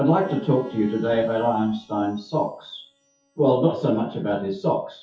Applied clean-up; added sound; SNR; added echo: classical method WPE with log-MMSE.